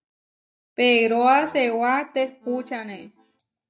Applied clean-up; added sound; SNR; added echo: neural mask model DeepFilterNet 3.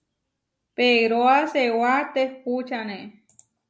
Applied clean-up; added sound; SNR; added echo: none; none; none; none.